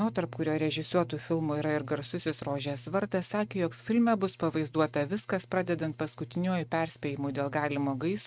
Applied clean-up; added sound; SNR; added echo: neural mask model RNNoise.